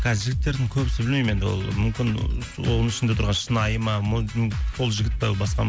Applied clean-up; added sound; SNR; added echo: none; none; none; none.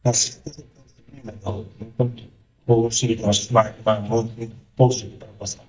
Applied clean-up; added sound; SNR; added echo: neural mask model DeepFilterNet 3.